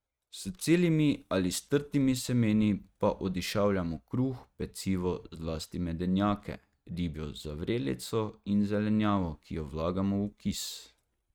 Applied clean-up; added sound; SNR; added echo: neural mask model RNNoise.